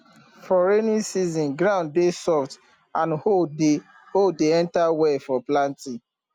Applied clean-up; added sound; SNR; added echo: none; none; none; none.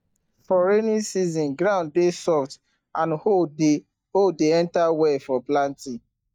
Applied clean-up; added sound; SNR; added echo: neural mask model DeepFilterNet 3.